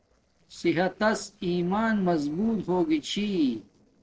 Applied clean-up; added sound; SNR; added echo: neural separator model SepFormer DNS4.